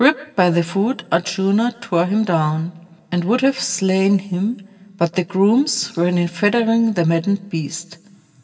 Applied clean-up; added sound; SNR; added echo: none; none; none; reverberation time 1.1 s.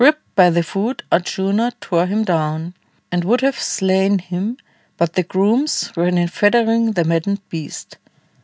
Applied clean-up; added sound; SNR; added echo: none; none; none; none.